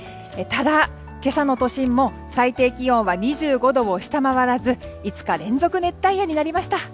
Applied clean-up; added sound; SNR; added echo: none; none; none; none.